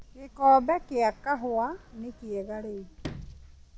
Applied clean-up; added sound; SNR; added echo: none; Sliding door; 18 dB; none.